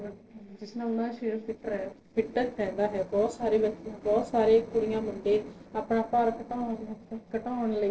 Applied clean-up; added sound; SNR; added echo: neural separator model SepFormer DNS4.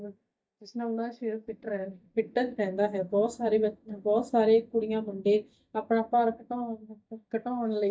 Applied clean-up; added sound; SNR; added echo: neural mask model DeepFilterNet 3.